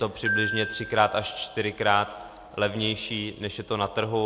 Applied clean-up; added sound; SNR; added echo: none; Glockenspiel; 8 dB; none.